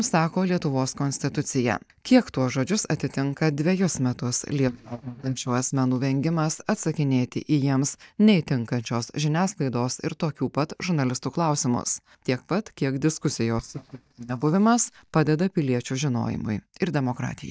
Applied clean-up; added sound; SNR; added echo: neural mask model DeepFilterNet 3.